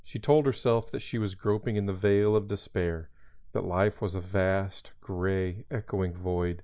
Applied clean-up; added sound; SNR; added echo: none; none; none; none.